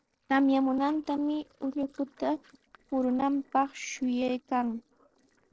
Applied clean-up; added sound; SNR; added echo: neural separator model SepFormer DNS4.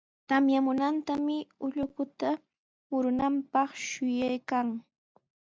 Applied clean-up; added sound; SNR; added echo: none; none; none; none.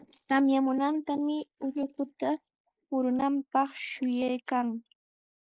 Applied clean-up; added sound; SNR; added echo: neural mask model Resemble Enhance denoiser.